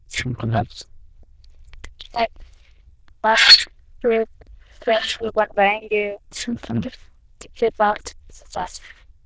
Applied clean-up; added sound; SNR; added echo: neural diffusion model UNIVERSE++.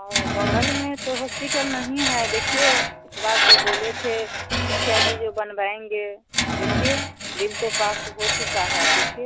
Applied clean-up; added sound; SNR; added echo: none; Screech; -4 dB; none.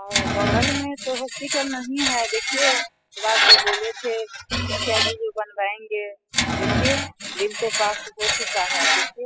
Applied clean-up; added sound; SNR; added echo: classical method spectral subtraction.